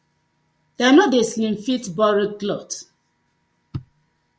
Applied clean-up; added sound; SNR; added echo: none; none; none; none.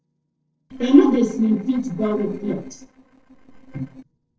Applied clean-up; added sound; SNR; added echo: neural separator model SepFormer DNS4.